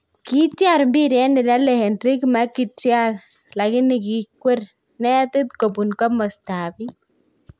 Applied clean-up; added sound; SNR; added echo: none; none; none; none.